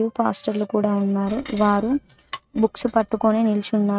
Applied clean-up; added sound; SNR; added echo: neural mask model RNNoise.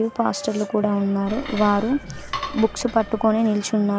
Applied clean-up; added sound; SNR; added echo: none; Cutlery, silverware / Dishes, pots, and pans; 12 dB; none.